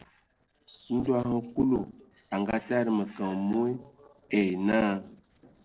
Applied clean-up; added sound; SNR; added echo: neural separator model SepFormer DNS4.